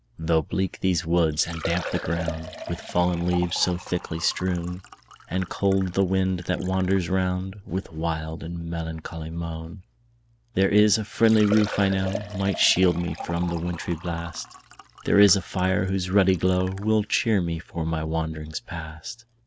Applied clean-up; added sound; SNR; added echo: none; Liquid; 15 dB; none.